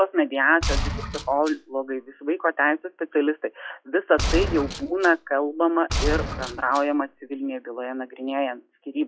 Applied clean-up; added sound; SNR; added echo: classical method log-MMSE.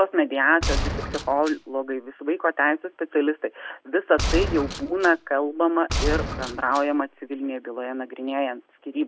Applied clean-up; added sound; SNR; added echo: none; Gunshot, gunfire; 5 dB; none.